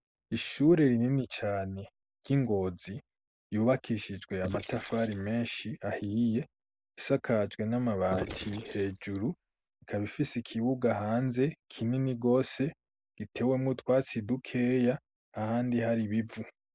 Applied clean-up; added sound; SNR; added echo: neural mask model Resemble Enhance denoiser.